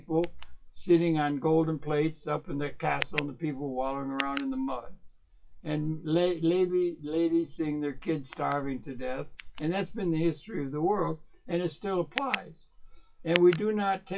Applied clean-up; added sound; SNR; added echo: classical method WPE with log-MMSE.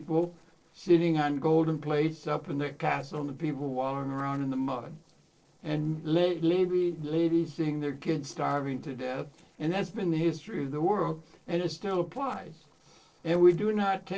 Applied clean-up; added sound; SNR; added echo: neural separator model SepFormer DNS4.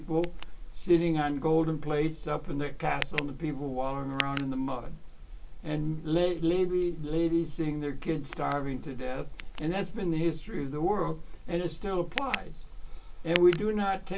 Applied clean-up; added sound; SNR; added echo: none; Tick; 14 dB; reverberation time 0.2 s.